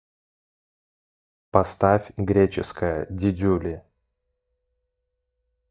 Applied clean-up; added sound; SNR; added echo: neural mask model DeepFilterNet 3.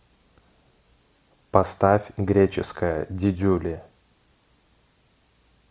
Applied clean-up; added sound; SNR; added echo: none; none; none; none.